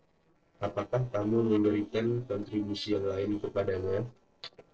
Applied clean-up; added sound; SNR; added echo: neural separator model SepFormer DNS4.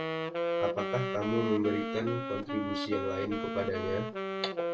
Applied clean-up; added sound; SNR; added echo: none; Wind instrument, woodwind instrument; 1 dB; reverberation time 0.2 s.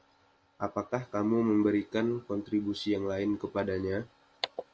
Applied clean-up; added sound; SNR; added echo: none; none; none; none.